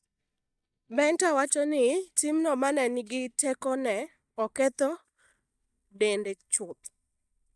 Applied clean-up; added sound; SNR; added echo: neural mask model DeepFilterNet 3.